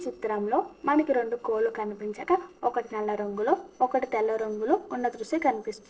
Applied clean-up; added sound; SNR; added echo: neural separator model SepFormer DNS4.